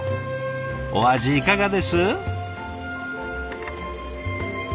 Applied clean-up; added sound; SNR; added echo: none; Organ; 14 dB; none.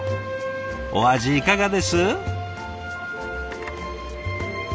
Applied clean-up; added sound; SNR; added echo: none; none; none; none.